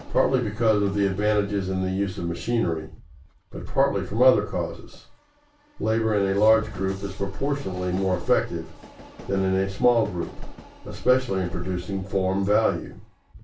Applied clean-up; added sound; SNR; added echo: none; Train; 19 dB; reverberation time 0.2 s.